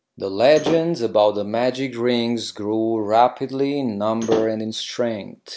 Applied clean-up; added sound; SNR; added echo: none; Slam / Wood; 8 dB; none.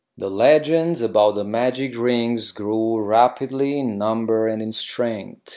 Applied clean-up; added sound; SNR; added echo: none; none; none; none.